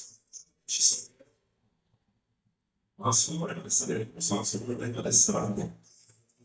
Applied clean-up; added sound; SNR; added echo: neural mask model DeepFilterNet 3.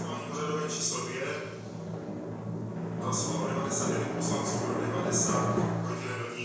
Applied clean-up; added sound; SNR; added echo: none; Drum; -2 dB; reverberation time 1.0 s.